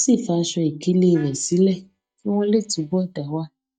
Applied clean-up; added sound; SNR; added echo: neural mask model DeepFilterNet 3.